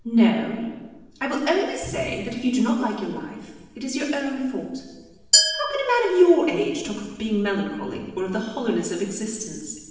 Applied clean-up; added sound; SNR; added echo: none; Glass; 2 dB; reverberation time 1.2 s.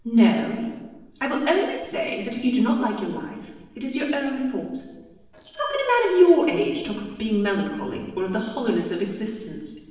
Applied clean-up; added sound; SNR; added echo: neural separator model SepFormer DNS4.